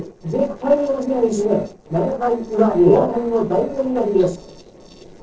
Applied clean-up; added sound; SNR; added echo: neural separator model SepFormer DNS4.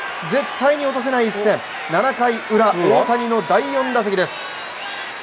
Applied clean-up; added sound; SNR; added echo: none; none; none; none.